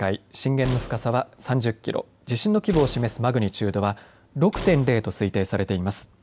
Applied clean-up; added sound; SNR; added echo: none; Slam; 15 dB; none.